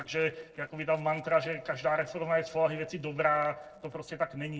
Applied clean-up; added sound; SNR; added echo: neural separator model SepFormer DNS4.